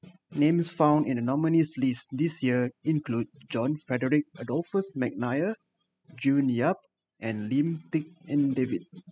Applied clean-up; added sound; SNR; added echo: classical method spectral subtraction.